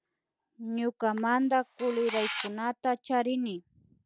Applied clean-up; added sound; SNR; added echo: none; Camera; 6 dB; none.